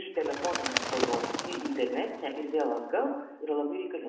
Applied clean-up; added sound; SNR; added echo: none; Bird; 5 dB; reverberation time 0.8 s.